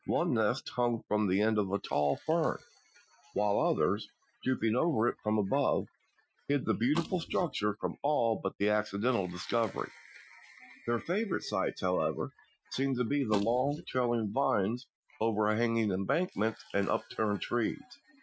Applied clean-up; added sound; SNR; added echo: classical method Wiener filter.